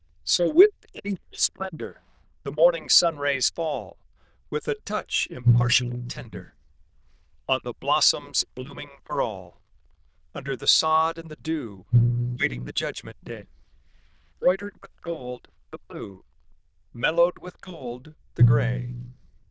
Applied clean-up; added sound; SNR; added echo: neural diffusion model UNIVERSE++.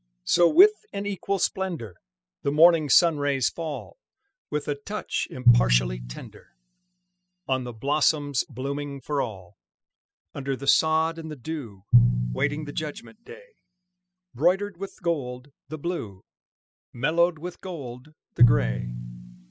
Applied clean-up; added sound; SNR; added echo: classical method spectral subtraction.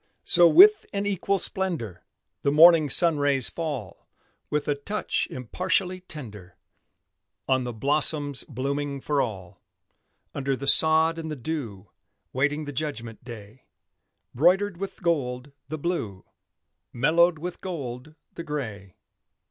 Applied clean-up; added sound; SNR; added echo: none; none; none; none.